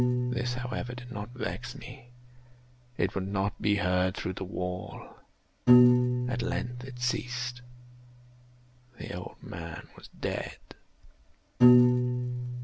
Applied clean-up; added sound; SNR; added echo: none; Piano; -4 dB; none.